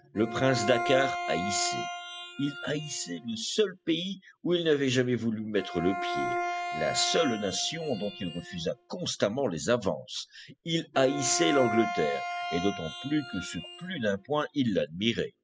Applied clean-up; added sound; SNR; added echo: classical method spectral subtraction.